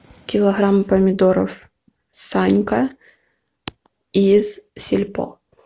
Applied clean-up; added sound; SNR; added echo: none; none; none; none.